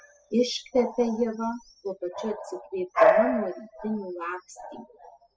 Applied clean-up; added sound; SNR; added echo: classical method spectral subtraction.